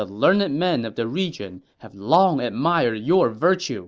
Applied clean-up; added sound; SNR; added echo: none; none; none; none.